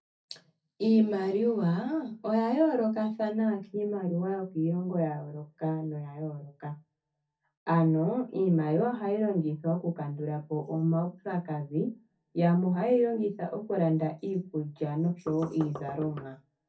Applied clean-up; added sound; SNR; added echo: none; Knock; 13 dB; reverberation time 0.3 s.